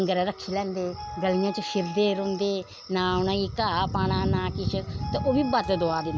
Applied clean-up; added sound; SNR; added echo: none; Wind instrument, woodwind instrument; 15 dB; none.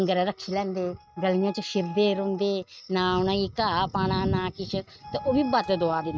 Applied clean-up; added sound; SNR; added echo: neural mask model RNNoise.